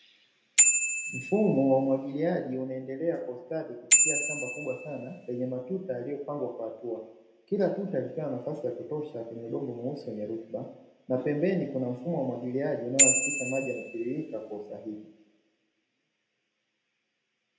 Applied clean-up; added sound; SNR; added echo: none; Bicycle bell; -3 dB; reverberation time 0.7 s.